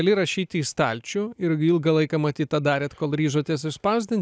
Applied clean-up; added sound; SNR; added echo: none; none; none; none.